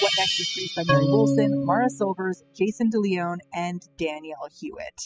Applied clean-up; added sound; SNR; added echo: classical method spectral subtraction.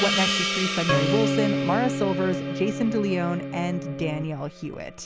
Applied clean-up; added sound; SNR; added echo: none; Gong + Organ; 0 dB; none.